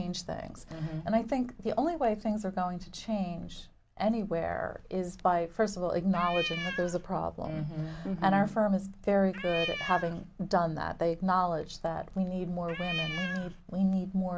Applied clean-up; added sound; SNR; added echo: none; Cat; 6 dB; none.